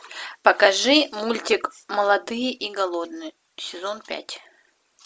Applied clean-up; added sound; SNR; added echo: none; none; none; none.